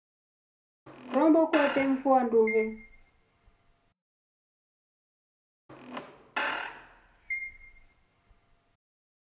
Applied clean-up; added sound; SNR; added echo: none; Squeak / Screech; 8 dB; reverberation time 0.4 s.